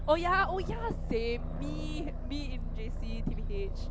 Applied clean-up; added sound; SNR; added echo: none; Aircraft; 0 dB; none.